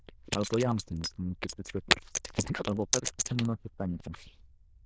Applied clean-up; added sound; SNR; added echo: neural diffusion model UNIVERSE++.